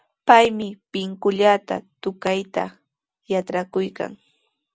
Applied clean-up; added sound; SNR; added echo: none; none; none; none.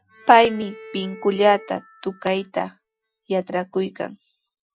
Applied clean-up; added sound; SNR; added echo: classical method Wiener filter.